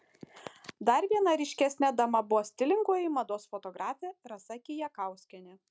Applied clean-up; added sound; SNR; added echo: none; none; none; none.